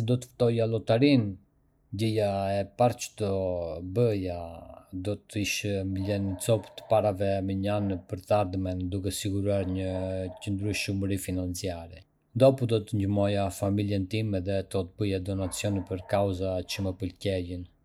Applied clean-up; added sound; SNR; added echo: none; none; none; none.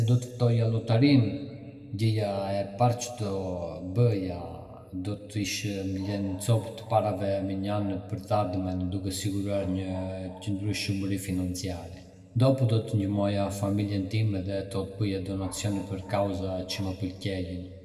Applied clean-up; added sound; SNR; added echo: none; none; none; reverberation time 1.5 s.